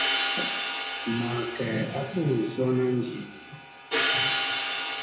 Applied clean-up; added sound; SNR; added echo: none; Hi-hat; 0 dB; reverberation time 0.8 s.